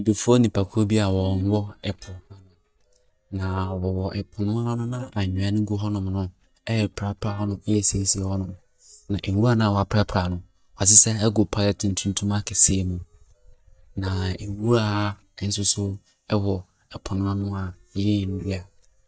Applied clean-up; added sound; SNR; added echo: neural mask model DeepFilterNet 3.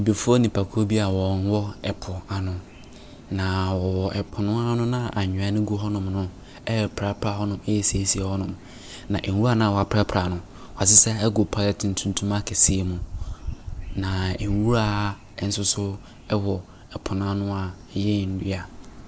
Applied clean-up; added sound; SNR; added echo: none; none; none; none.